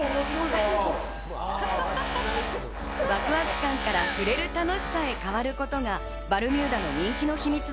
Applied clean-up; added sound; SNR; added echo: none; Tools; 3 dB; none.